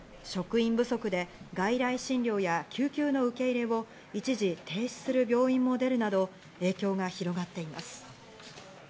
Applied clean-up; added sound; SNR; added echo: none; none; none; none.